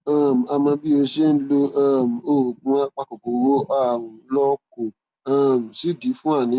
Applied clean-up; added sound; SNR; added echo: none; none; none; none.